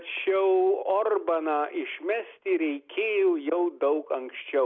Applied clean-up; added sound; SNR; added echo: none; none; none; none.